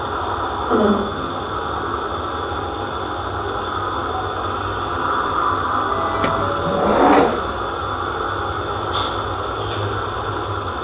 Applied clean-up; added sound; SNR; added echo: neural separator model SepFormer DNS4.